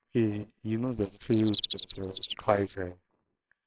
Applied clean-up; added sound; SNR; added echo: neural separator model SepFormer WHAMR!.